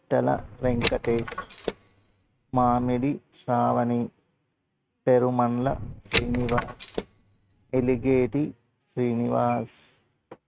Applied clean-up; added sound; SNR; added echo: neural mask model RNNoise.